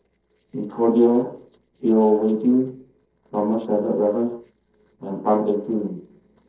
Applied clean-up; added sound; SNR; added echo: neural separator model SepFormer DNS4.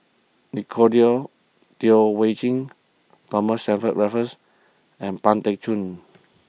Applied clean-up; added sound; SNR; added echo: none; none; none; none.